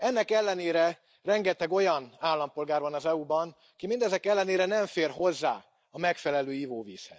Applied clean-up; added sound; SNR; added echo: neural mask model Resemble Enhance denoiser.